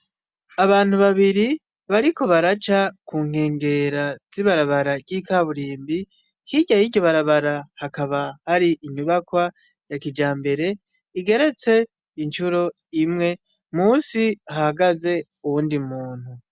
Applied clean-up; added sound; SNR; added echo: none; none; none; none.